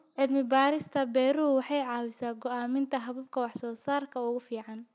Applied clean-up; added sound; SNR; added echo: none; none; none; none.